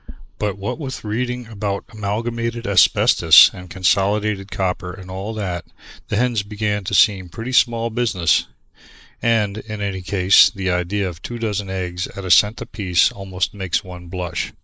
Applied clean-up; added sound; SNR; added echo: neural mask model Resemble Enhance denoiser.